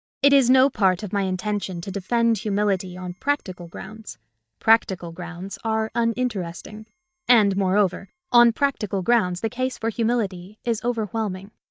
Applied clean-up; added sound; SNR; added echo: neural mask model DeepFilterNet 3.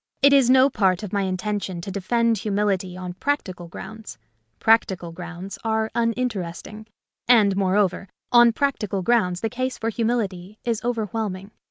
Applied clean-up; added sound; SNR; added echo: none; none; none; none.